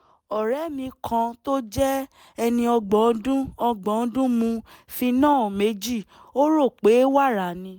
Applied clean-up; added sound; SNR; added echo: none; none; none; none.